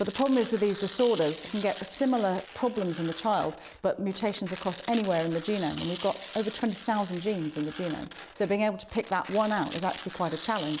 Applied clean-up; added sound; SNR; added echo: none; Tearing; 15 dB; none.